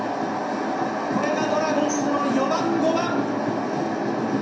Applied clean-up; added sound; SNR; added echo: none; Tambourine; 19 dB; reverberation time 0.7 s.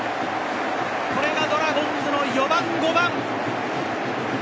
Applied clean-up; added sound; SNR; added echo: none; none; none; none.